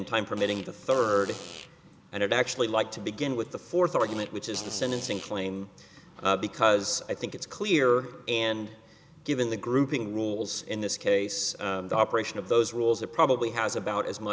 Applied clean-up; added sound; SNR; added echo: none; Fart; 16 dB; none.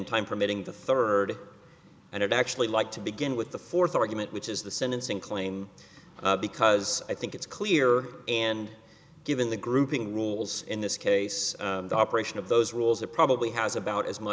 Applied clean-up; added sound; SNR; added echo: none; none; none; none.